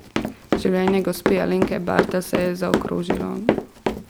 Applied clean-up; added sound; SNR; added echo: none; Run; 1 dB; none.